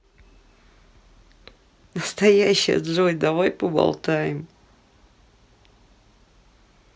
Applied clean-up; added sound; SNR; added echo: none; none; none; none.